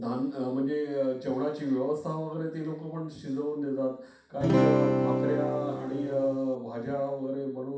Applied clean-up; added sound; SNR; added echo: none; Acoustic guitar / Strum; -4 dB; reverberation time 0.6 s.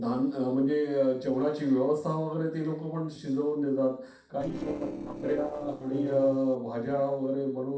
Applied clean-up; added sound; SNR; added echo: neural separator model SepFormer DNS4.